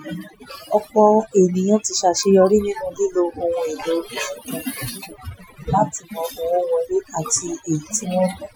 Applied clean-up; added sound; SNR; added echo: classical method Wiener filter.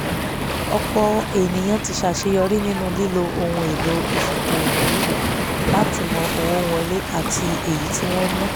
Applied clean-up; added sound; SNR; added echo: none; Waves, surf; 0 dB; none.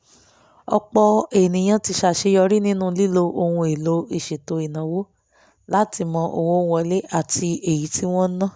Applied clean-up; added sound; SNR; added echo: none; none; none; none.